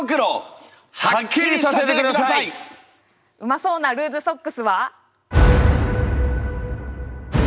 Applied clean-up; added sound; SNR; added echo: none; none; none; none.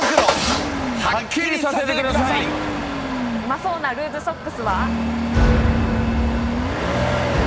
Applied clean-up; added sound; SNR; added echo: none; Engine starting / Accelerating, revving, vroom / Motor vehicle (road); 0 dB; none.